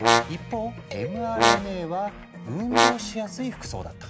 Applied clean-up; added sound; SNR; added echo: none; Brass instrument; -5 dB; none.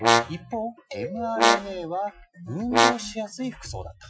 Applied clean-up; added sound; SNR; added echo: classical method Wiener filter.